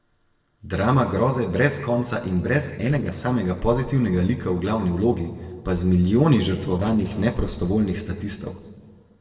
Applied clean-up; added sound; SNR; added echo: neural separator model SepFormer DNS4.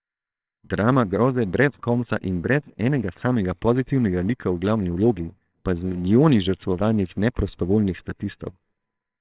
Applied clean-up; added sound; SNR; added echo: neural separator model SepFormer WHAMR!.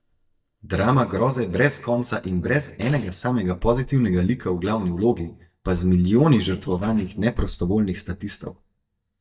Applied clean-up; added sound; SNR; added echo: neural mask model DeepFilterNet 3.